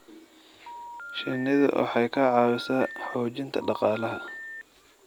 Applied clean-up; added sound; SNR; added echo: none; Telephone; 14 dB; none.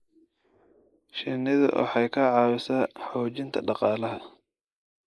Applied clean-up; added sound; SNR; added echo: neural mask model Resemble Enhance denoiser.